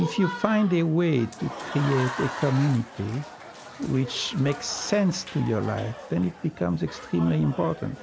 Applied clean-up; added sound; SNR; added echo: none; Applause / Crowd; 12 dB; none.